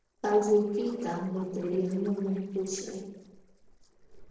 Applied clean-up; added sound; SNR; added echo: neural separator model SepFormer DNS4.